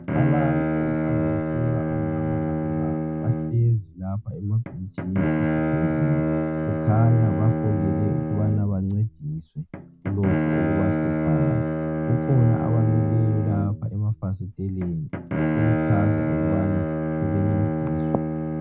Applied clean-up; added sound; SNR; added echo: none; Bowed string instrument; 0 dB; none.